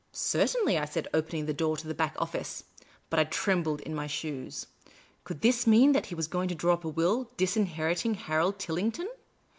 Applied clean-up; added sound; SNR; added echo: none; none; none; none.